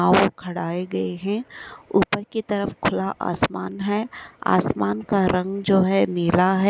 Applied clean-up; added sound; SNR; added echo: none; none; none; none.